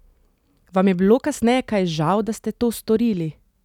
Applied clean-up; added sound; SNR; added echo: none; none; none; none.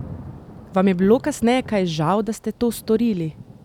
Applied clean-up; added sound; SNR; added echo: none; Thunder / Rain; 18 dB; none.